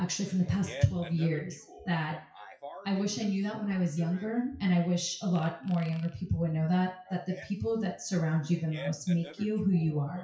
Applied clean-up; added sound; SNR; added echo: classical method WPE with log-MMSE.